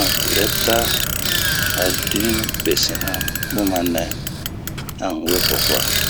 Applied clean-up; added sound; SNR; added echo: none; Bicycle; -3 dB; none.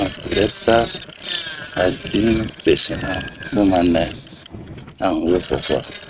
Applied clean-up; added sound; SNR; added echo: neural mask model RNNoise.